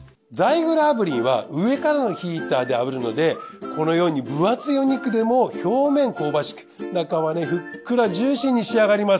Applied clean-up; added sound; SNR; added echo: none; none; none; none.